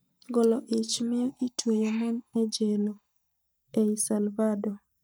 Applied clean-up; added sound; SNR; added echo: neural mask model DeepFilterNet 3.